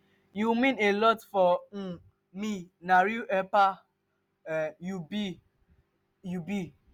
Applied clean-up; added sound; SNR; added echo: none; none; none; none.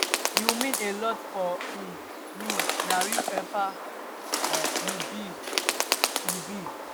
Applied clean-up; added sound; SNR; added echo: none; Bird; -4 dB; none.